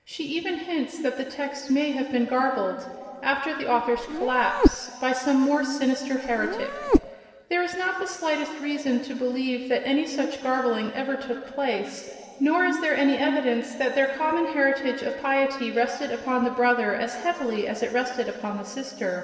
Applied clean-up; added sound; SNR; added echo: neural separator model SepFormer DNS4.